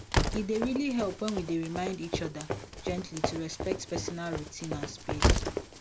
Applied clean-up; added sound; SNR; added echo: none; Run + Slam; -2 dB; none.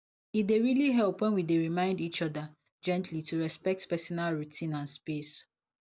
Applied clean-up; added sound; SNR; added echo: none; none; none; none.